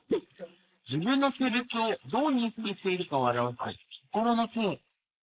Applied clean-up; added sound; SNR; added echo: neural mask model Resemble Enhance denoiser.